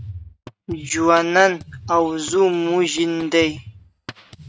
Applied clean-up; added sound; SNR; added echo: neural mask model RNNoise.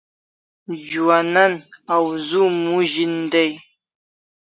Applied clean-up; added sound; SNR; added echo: none; none; none; none.